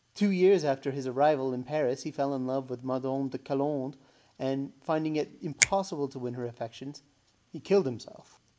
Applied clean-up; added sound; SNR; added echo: none; Finger snapping; 5 dB; none.